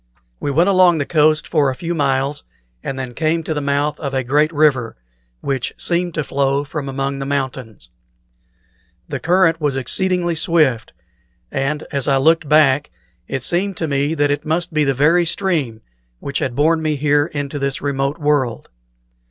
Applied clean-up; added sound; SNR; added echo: none; none; none; none.